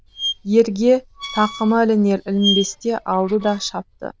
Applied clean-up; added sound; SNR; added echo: neural diffusion model UNIVERSE++.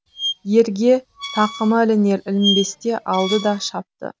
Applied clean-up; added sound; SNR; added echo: none; Squeak; 10 dB; none.